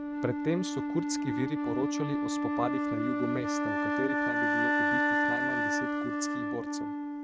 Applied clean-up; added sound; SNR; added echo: neural mask model RNNoise.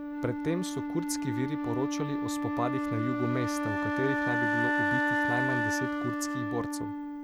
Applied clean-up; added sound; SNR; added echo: none; Wind instrument, woodwind instrument; -4 dB; none.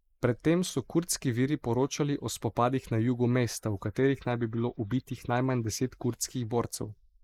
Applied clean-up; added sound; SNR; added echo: neural mask model Resemble Enhance denoiser.